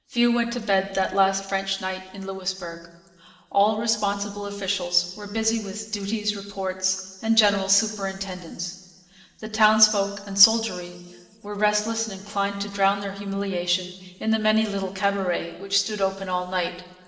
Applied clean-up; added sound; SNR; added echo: none; none; none; reverberation time 2.9 s.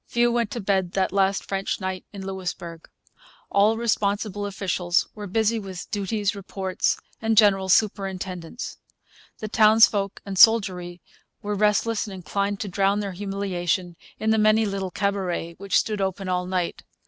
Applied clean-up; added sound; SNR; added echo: none; none; none; none.